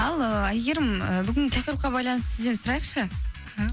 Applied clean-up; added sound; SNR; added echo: none; none; none; none.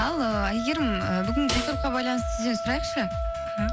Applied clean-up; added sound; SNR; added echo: none; Snare drum + Wind instrument, woodwind instrument; 5 dB; none.